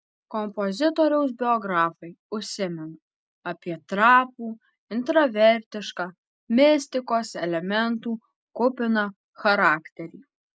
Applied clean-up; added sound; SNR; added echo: none; none; none; none.